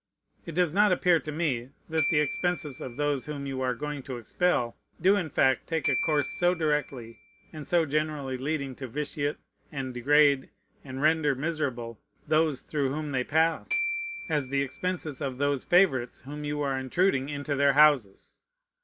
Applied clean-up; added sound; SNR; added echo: none; Glockenspiel; 10 dB; none.